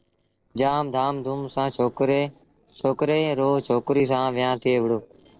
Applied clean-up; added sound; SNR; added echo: neural separator model SepFormer DNS4.